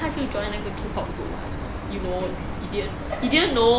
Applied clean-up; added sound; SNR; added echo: none; Chirp, tweet; 5 dB; none.